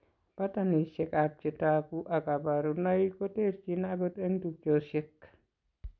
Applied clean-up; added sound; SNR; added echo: none; none; none; none.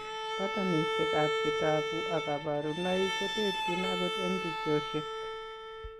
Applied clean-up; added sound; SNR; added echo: none; Bowed string instrument; 0 dB; none.